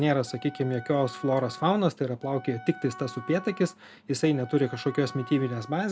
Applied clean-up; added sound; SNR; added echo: none; Wind instrument, woodwind instrument; 18 dB; none.